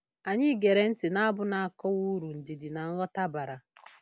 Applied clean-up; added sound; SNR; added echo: none; none; none; none.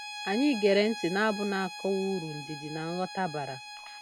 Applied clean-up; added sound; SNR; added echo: none; Bowed string instrument; 11 dB; none.